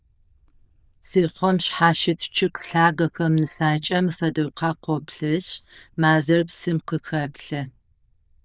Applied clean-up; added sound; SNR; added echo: neural diffusion model UNIVERSE++.